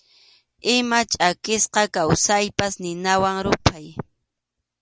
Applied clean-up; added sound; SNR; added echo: none; none; none; none.